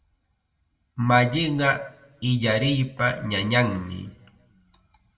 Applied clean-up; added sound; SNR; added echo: none; none; none; reverberation time 0.5 s.